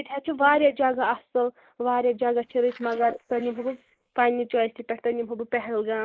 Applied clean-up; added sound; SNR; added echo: neural mask model Resemble Enhance denoiser.